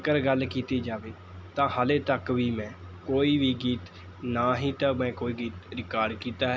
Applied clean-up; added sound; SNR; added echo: none; none; none; none.